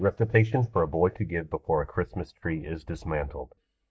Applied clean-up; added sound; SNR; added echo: neural mask model DeepFilterNet 3.